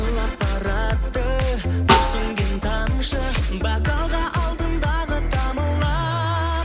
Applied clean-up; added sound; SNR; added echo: none; Snare drum; 5 dB; none.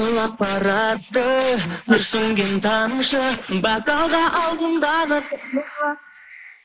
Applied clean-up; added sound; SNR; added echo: neural mask model Resemble Enhance denoiser.